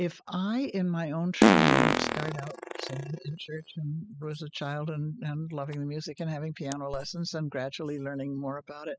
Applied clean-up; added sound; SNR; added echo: classical method spectral subtraction.